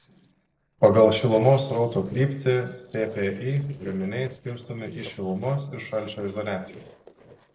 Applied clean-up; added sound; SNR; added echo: neural separator model SepFormer DNS4.